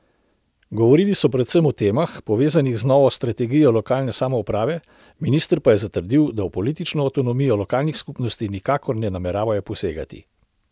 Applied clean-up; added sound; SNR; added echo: none; none; none; none.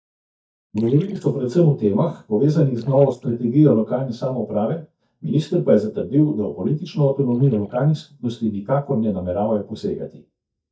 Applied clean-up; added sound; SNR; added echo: neural mask model DeepFilterNet 3.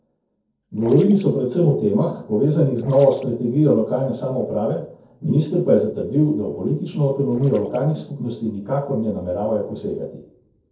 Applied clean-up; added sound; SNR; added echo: neural separator model SepFormer DNS4.